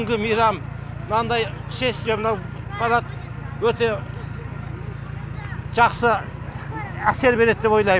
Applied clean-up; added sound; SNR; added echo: none; none; none; none.